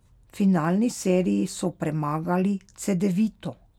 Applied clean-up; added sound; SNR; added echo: none; none; none; none.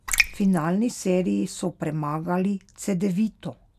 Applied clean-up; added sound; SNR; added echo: none; Raindrop; 0 dB; none.